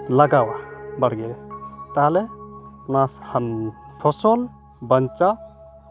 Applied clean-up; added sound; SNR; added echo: none; Piano; 16 dB; none.